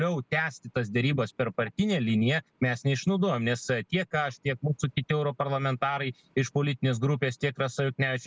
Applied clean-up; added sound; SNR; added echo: none; none; none; none.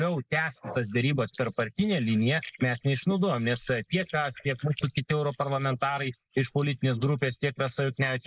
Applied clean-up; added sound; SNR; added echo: neural mask model Resemble Enhance denoiser.